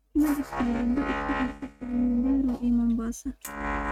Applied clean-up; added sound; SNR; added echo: neural mask model RNNoise.